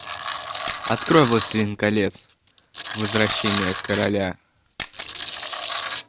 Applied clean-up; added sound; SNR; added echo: none; Camera + Tools; 1 dB; none.